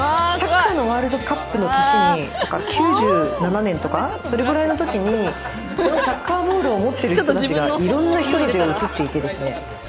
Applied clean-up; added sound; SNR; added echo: none; none; none; none.